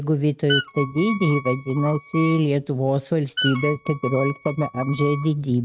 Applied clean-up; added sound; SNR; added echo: neural mask model RNNoise.